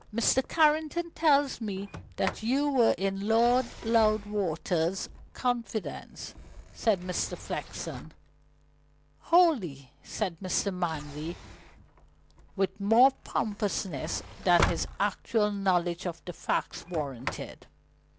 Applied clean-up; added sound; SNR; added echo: none; Sliding door; 13 dB; none.